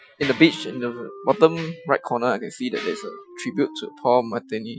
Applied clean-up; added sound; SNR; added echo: classical method Wiener filter.